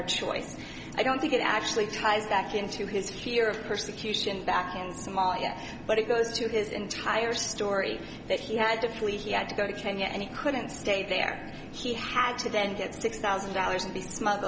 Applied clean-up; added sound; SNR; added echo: none; Fixed-wing aircraft, airplane; 14 dB; none.